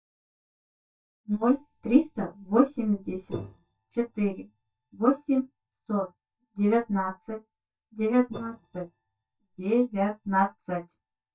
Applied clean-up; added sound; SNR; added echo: neural mask model DeepFilterNet 3.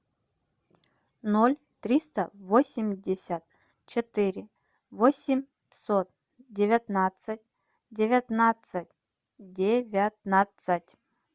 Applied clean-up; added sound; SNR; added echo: none; none; none; none.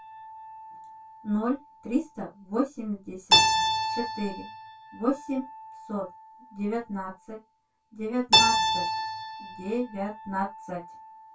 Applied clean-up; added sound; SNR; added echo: none; Keyboard (musical); -3 dB; reverberation time 0.2 s.